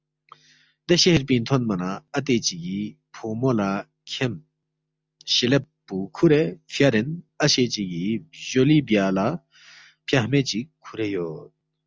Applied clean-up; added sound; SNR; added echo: none; none; none; none.